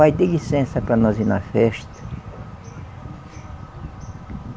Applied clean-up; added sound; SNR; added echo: none; none; none; none.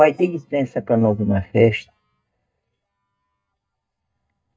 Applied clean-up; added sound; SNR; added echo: neural mask model DeepFilterNet 3.